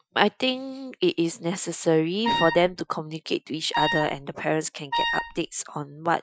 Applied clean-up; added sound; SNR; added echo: classical method Wiener filter.